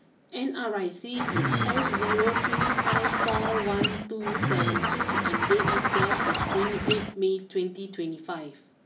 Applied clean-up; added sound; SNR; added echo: none; Bird; -5 dB; none.